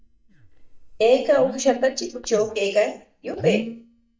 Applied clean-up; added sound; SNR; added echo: neural mask model DeepFilterNet 3.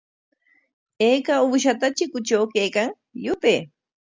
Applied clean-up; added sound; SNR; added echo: none; none; none; none.